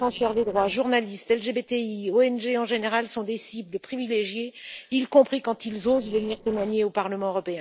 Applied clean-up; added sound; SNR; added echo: neural separator model SepFormer DNS4.